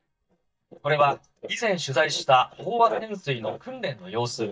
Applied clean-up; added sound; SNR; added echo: neural mask model DeepFilterNet 3.